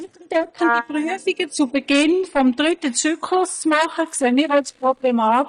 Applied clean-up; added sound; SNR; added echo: neural mask model DeepFilterNet 3.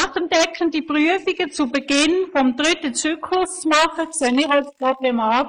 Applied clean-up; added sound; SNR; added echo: neural mask model Resemble Enhance denoiser.